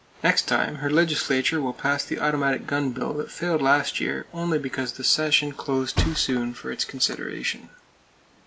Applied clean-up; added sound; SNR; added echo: none; Thump, thud; 8 dB; none.